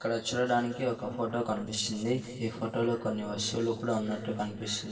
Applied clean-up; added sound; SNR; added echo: neural separator model SepFormer DNS4.